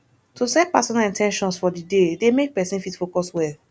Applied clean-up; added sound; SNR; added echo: none; none; none; none.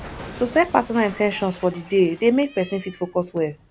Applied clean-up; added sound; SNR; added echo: none; Crack / Crackle + Cat; 18 dB; none.